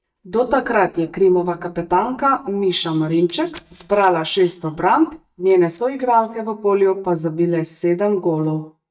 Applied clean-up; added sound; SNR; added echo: neural mask model DeepFilterNet 3.